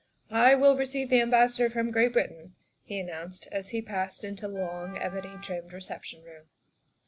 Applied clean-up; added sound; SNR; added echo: none; Wind instrument, woodwind instrument; 20 dB; none.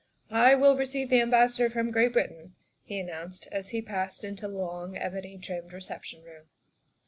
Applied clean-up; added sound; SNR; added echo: none; none; none; none.